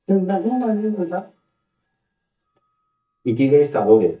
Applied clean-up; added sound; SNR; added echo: neural mask model DeepFilterNet 3.